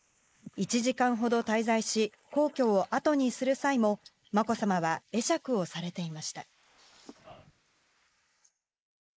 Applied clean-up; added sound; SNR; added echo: neural mask model Resemble Enhance denoiser.